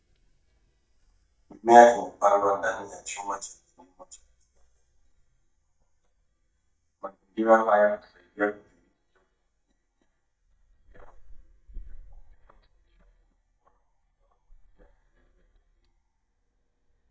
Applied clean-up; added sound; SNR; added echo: neural mask model DeepFilterNet 3.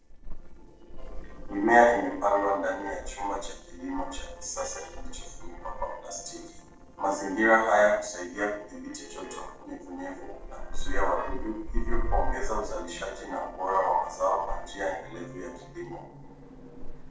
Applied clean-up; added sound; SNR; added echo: neural separator model SepFormer DNS4.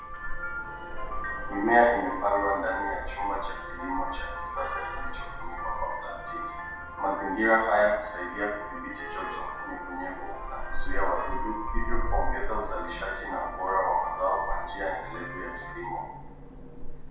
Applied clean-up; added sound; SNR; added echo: none; Vehicle horn, car horn, honking; 2 dB; reverberation time 0.8 s.